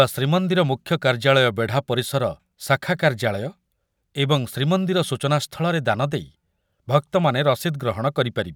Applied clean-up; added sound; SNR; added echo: none; none; none; none.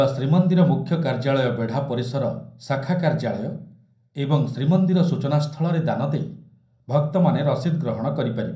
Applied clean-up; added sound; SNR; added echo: none; none; none; reverberation time 0.5 s.